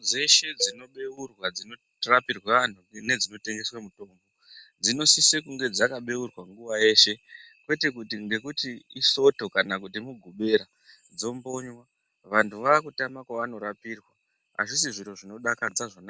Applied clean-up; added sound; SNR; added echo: none; Cowbell; 17 dB; none.